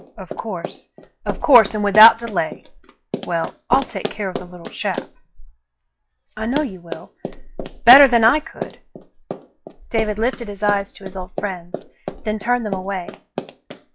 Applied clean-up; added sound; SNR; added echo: classical method log-MMSE.